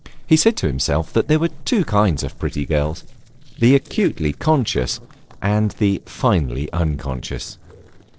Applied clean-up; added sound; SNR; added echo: neural separator model SepFormer DNS4.